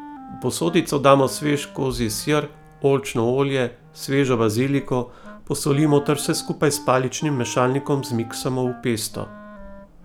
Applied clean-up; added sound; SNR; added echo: none; Wind instrument, woodwind instrument; 20 dB; none.